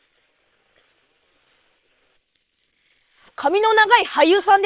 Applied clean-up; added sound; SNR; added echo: neural separator model SepFormer WHAM!.